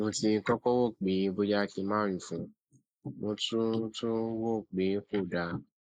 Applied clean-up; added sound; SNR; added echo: neural mask model Resemble Enhance denoiser.